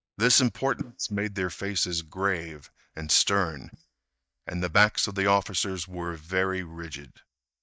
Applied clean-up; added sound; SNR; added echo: neural mask model DeepFilterNet 3.